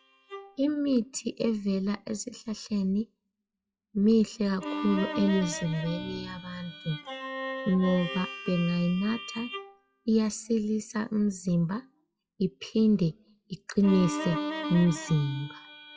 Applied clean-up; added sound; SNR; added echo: classical method WPE with log-MMSE.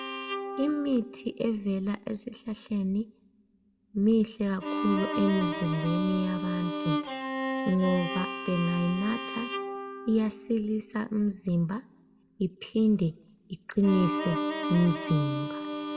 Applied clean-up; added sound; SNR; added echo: none; Bowed string instrument; 6 dB; reverberation time 0.8 s.